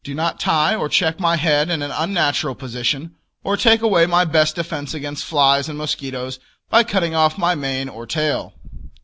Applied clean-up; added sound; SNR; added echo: none; none; none; none.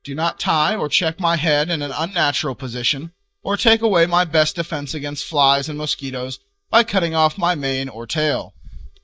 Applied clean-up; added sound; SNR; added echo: neural mask model DeepFilterNet 3.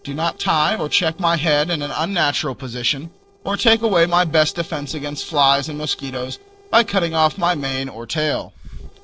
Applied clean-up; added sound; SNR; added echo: neural separator model SepFormer DNS4.